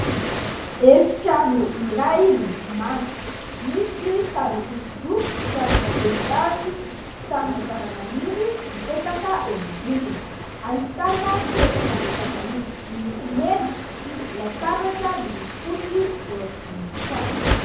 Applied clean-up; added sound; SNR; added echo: none; Waves, surf; 5 dB; reverberation time 0.7 s.